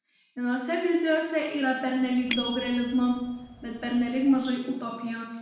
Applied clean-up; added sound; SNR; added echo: none; Bicycle bell; 12 dB; reverberation time 0.9 s.